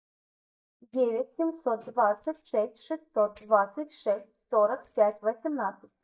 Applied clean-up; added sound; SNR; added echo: neural mask model DeepFilterNet 3.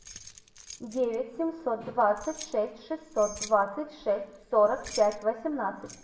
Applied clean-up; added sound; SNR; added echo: none; Keys jangling; 17 dB; reverberation time 0.8 s.